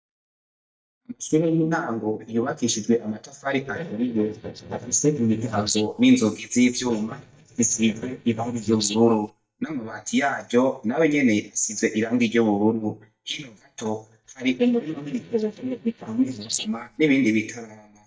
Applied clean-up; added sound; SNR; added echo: neural mask model DeepFilterNet 3.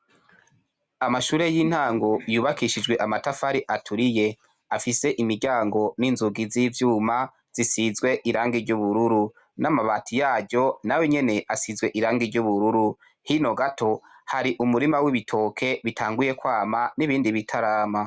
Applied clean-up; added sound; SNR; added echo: none; none; none; none.